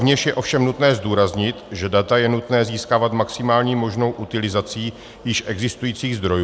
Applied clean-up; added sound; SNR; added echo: none; none; none; none.